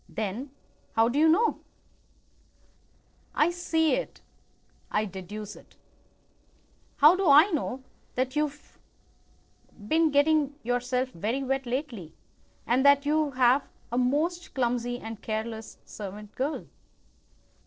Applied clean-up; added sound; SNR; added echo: neural separator model SepFormer DNS4.